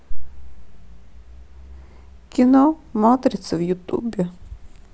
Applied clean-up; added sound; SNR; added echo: none; none; none; none.